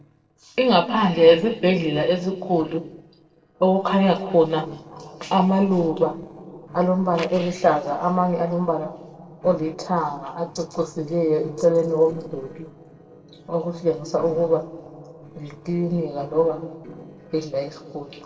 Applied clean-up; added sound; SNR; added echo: neural separator model SepFormer DNS4.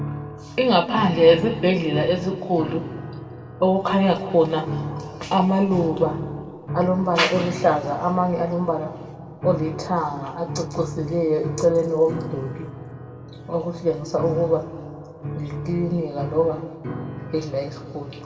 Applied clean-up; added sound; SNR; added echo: none; Piano; 10 dB; reverberation time 1.6 s.